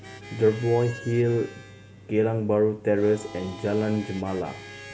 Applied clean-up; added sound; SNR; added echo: none; Harmonica; 18 dB; none.